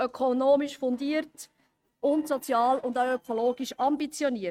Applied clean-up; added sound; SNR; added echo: neural mask model RNNoise.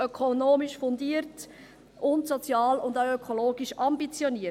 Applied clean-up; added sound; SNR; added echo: none; none; none; none.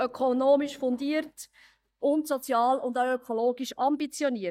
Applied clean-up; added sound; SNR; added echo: neural mask model DeepFilterNet 3.